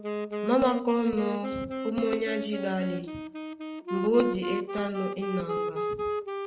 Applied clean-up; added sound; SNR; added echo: none; Wind instrument, woodwind instrument; 3 dB; reverberation time 0.3 s.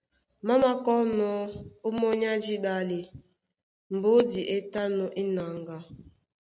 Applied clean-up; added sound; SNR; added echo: none; none; none; none.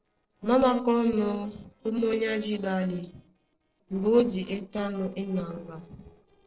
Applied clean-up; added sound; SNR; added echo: neural separator model SepFormer DNS4.